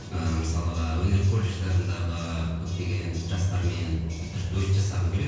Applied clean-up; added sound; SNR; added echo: none; Engine / Boat, Water vehicle; 18 dB; reverberation time 1.0 s.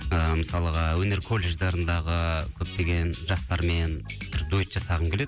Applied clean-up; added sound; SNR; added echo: none; none; none; none.